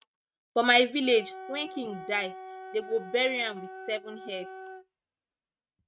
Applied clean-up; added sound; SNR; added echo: neural mask model RNNoise.